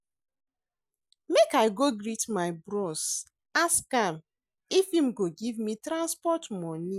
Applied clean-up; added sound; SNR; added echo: none; none; none; none.